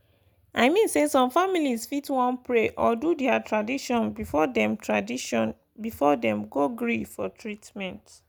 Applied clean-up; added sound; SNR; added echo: none; none; none; none.